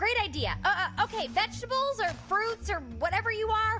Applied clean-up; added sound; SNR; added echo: none; none; none; none.